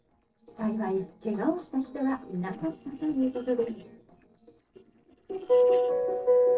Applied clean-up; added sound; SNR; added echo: neural separator model SepFormer DNS4.